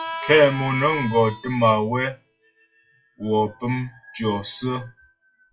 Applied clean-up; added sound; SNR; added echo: classical method WPE with log-MMSE.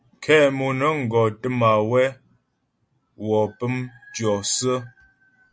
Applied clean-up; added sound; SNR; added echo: none; none; none; none.